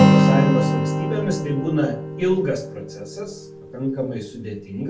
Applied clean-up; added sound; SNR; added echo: none; Acoustic guitar; -4 dB; reverberation time 0.3 s.